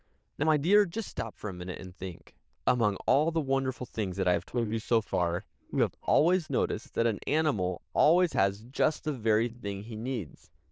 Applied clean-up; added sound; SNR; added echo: neural diffusion model UNIVERSE++.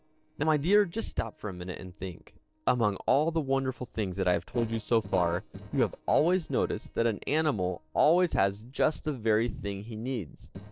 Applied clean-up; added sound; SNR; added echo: neural separator model SepFormer DNS4.